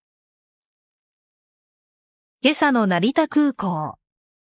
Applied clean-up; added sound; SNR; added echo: neural mask model Resemble Enhance denoiser.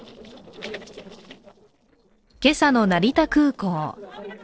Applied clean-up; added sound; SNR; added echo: neural separator model SepFormer DNS4.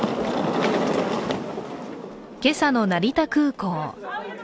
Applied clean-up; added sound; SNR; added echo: none; none; none; none.